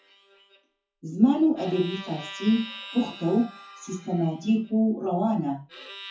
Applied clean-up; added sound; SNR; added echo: classical method WPE with log-MMSE.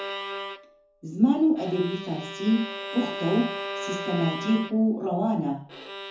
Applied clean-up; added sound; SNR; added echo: none; Bowed string instrument; 9 dB; reverberation time 0.6 s.